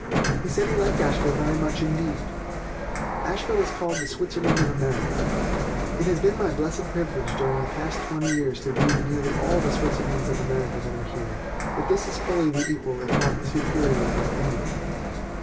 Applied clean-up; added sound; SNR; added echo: none; Sliding door; -1 dB; reverberation time 0.2 s.